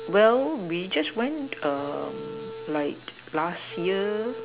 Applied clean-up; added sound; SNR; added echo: none; Wind instrument, woodwind instrument; 13 dB; none.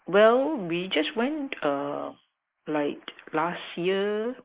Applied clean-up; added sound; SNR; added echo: neural mask model Resemble Enhance denoiser.